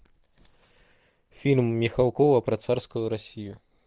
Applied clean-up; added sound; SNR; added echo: none; none; none; none.